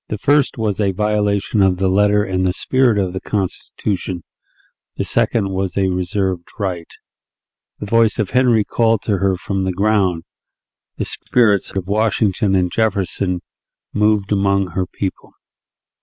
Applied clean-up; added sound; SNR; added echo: none; none; none; none.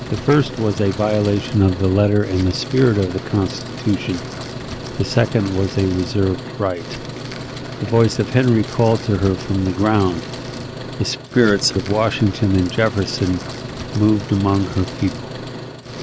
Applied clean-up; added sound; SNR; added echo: none; Truck; 10 dB; none.